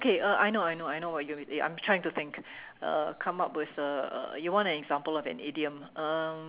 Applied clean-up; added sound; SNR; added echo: none; none; none; none.